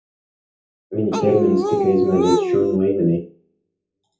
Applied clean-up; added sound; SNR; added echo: classical method WPE with log-MMSE.